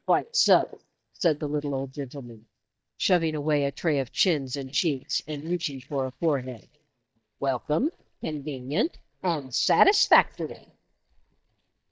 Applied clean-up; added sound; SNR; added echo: neural mask model DeepFilterNet 3.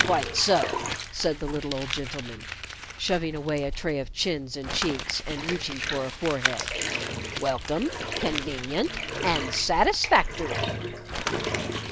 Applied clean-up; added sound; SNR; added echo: none; Crumpling, crinkling + Bathtub (filling or washing); 4 dB; none.